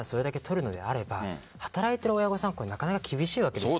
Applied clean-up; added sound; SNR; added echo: none; none; none; none.